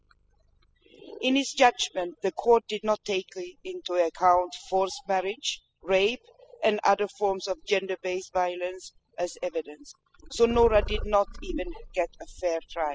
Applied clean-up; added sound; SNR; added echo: classical method spectral subtraction.